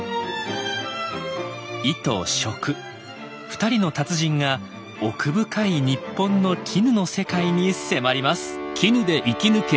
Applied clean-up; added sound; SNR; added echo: none; none; none; none.